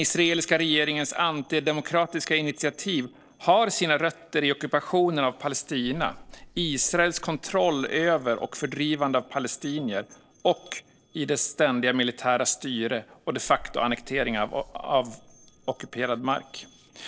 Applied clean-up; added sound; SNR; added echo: neural separator model SepFormer DNS4.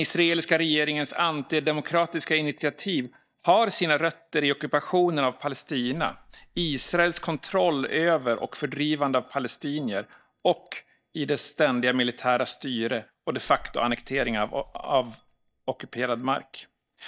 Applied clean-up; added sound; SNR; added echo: neural mask model DeepFilterNet 3.